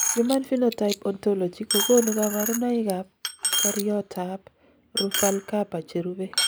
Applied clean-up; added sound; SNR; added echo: none; Coin (dropping); 5 dB; none.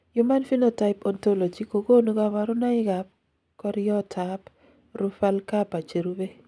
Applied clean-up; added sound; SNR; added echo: none; none; none; none.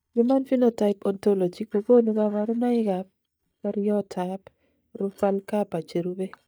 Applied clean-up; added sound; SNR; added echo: neural mask model DeepFilterNet 3.